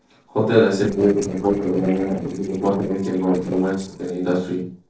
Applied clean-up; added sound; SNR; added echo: neural separator model SepFormer DNS4.